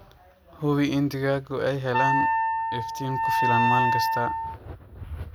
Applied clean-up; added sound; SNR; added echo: none; Wind instrument, woodwind instrument; -4 dB; none.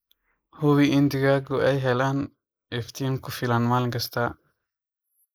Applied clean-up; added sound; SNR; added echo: neural mask model Resemble Enhance denoiser.